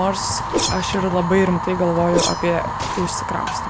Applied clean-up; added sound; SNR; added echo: none; Whoosh, swoosh, swish + Fire; 3 dB; none.